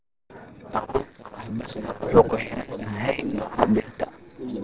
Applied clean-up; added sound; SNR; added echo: neural separator model SepFormer DNS4.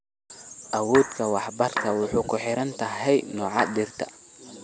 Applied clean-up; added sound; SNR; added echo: none; Clapping; 9 dB; none.